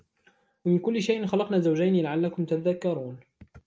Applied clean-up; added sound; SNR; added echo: none; none; none; none.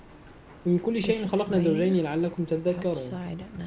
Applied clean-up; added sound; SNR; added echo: none; Rain; 9 dB; none.